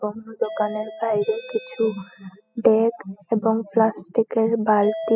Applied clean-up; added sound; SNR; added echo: classical method spectral subtraction.